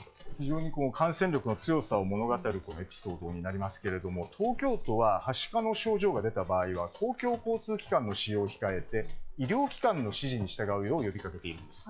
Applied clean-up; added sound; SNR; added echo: classical method log-MMSE.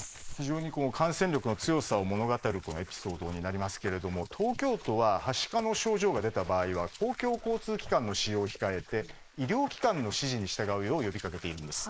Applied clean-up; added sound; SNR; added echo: neural mask model Resemble Enhance denoiser.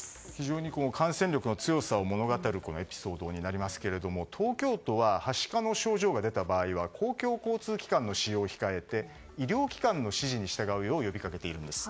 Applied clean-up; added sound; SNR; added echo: none; none; none; none.